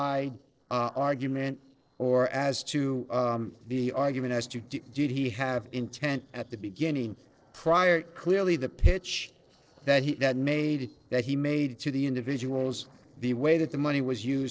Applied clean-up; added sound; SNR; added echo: neural separator model SepFormer DNS4.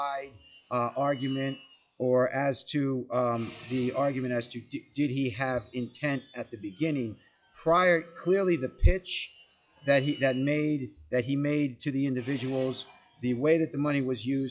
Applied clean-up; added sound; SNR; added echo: classical method log-MMSE.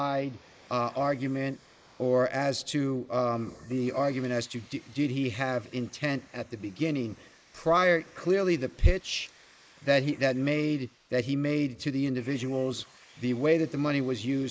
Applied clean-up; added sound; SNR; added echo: neural mask model Resemble Enhance denoiser.